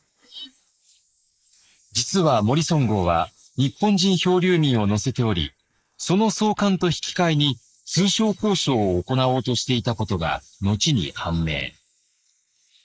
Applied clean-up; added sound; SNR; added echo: neural mask model Resemble Enhance denoiser.